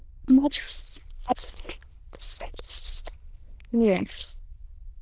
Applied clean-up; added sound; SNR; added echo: neural diffusion model UNIVERSE++.